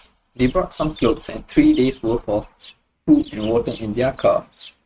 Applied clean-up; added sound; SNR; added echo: neural mask model RNNoise.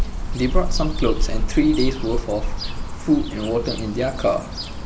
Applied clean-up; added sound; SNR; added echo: none; Cricket / Bird; 0 dB; none.